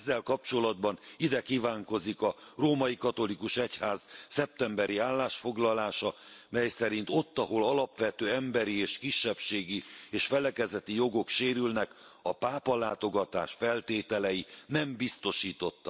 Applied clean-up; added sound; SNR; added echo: none; none; none; none.